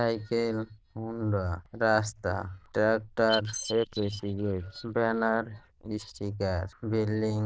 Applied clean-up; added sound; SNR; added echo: neural diffusion model UNIVERSE++.